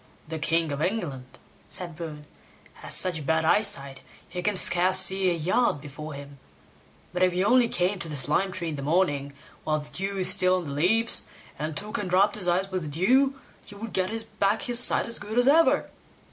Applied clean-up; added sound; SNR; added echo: none; none; none; none.